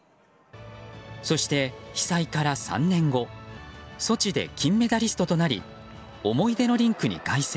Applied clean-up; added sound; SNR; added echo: none; none; none; none.